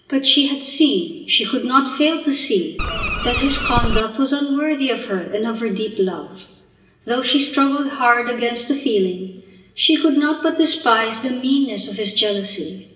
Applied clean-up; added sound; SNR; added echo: none; Bird; 1 dB; reverberation time 1.1 s.